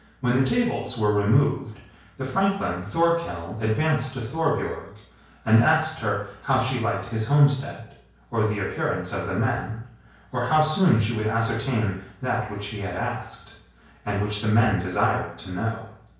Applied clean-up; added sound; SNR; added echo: none; none; none; reverberation time 0.5 s.